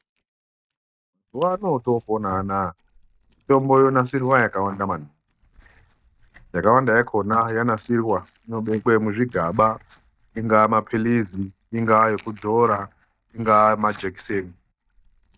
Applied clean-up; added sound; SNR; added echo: neural mask model DeepFilterNet 3.